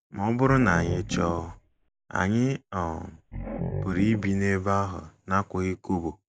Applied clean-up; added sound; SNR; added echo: none; Growling; 9 dB; none.